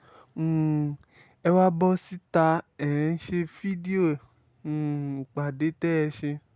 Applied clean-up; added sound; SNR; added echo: none; none; none; none.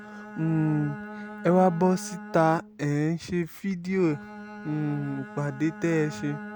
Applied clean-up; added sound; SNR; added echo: none; Bowed string instrument; 14 dB; none.